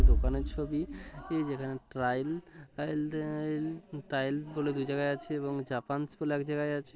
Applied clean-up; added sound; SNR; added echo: none; Bass drum; 1 dB; none.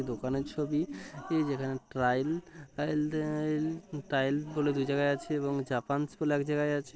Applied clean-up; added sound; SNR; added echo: none; none; none; none.